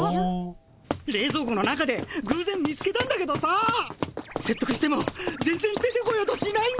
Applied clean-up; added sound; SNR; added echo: none; none; none; none.